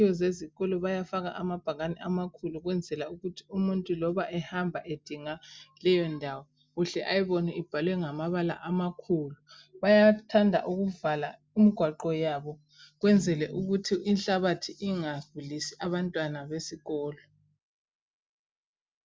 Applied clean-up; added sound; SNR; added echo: none; none; none; none.